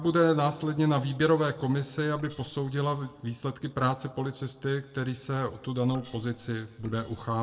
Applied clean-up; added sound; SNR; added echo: neural separator model SepFormer DNS4.